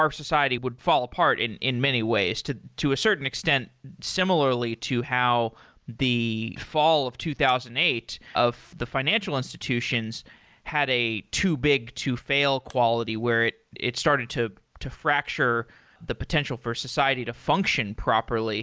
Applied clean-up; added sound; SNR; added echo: neural mask model Resemble Enhance denoiser.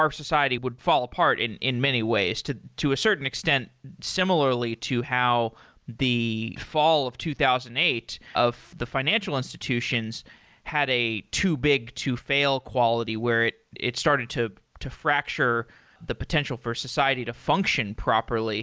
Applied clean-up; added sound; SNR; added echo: none; none; none; none.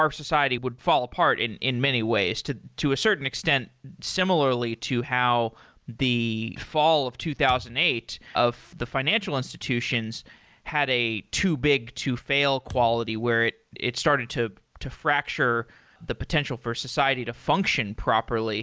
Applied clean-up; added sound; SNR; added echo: none; Thump, thud; 19 dB; none.